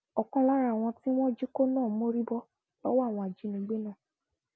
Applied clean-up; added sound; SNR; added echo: none; none; none; none.